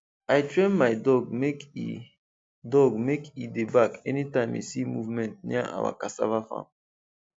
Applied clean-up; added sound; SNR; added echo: none; none; none; none.